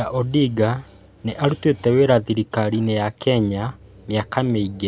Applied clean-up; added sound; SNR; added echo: none; none; none; none.